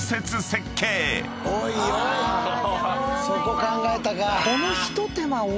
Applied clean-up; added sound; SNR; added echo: none; none; none; none.